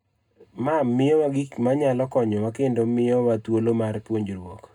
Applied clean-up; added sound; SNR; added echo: none; none; none; reverberation time 0.2 s.